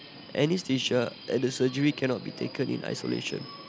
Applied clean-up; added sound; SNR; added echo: none; Subway, metro, underground; 16 dB; none.